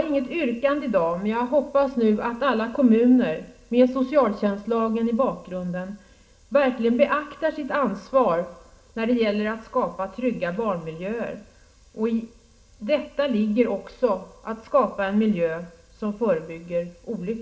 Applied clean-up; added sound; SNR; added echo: none; none; none; reverberation time 0.4 s.